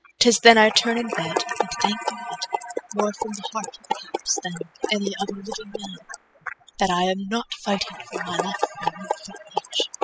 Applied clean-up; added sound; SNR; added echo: classical method spectral subtraction.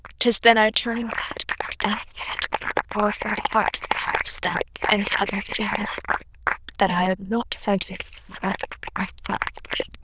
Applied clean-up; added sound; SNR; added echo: neural diffusion model UNIVERSE++.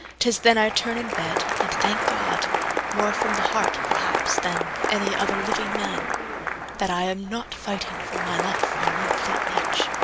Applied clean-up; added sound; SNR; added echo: none; Applause; -2 dB; none.